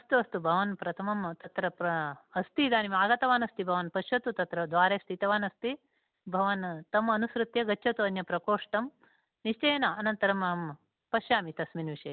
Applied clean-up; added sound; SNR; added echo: none; none; none; none.